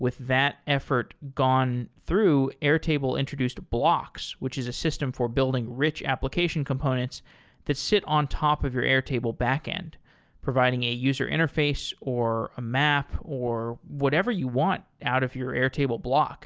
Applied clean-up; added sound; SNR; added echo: none; none; none; none.